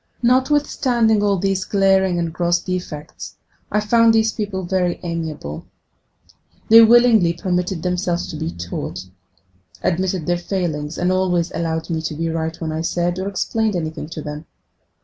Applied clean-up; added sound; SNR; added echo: none; none; none; none.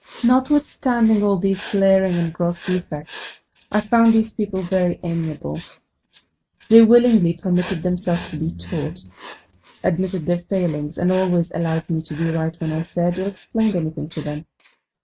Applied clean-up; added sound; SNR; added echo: neural mask model RNNoise.